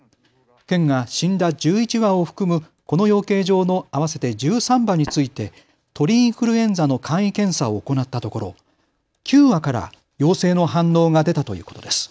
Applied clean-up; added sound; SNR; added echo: none; Tap; 17 dB; none.